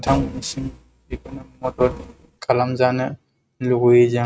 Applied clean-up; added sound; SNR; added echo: neural mask model RNNoise.